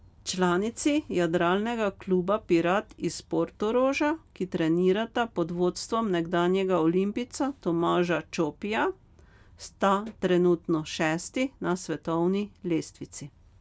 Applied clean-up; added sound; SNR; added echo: none; none; none; none.